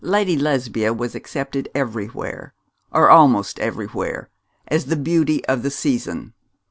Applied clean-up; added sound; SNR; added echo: none; none; none; none.